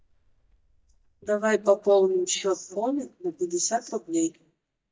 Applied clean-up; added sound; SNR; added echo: neural mask model DeepFilterNet 3.